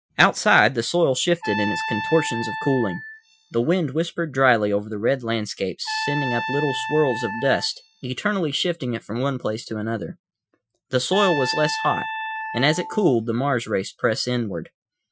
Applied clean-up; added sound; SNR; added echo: classical method Wiener filter.